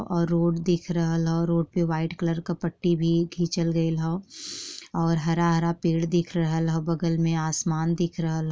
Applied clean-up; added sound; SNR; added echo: none; none; none; none.